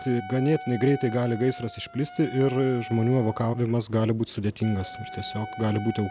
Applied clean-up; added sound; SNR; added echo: none; Wind instrument, woodwind instrument; 15 dB; none.